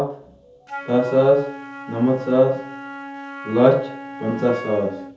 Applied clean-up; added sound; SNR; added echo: none; Wind instrument, woodwind instrument; 14 dB; reverberation time 0.5 s.